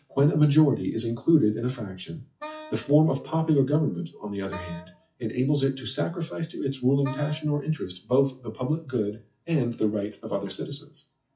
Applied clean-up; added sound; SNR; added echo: classical method WPE with log-MMSE.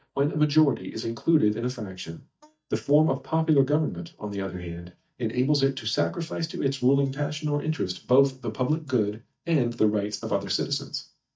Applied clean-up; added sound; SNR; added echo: neural mask model DeepFilterNet 3.